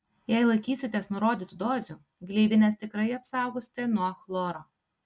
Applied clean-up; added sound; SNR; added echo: none; none; none; none.